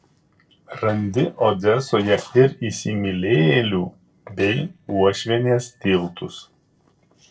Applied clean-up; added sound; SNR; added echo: neural separator model SepFormer DNS4.